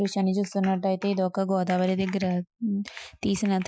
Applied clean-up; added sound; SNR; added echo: classical method Wiener filter.